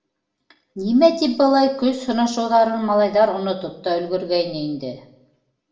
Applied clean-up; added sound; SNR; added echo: none; none; none; reverberation time 0.6 s.